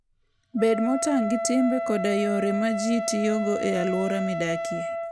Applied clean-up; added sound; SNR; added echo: none; Wind instrument, woodwind instrument; 4 dB; none.